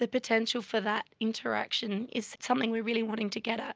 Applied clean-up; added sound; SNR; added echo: none; none; none; none.